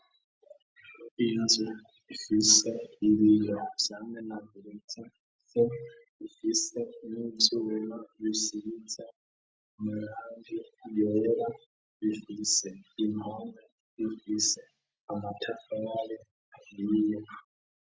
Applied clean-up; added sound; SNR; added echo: none; none; none; none.